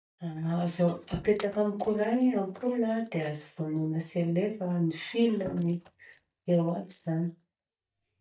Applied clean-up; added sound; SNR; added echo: neural mask model DeepFilterNet 3.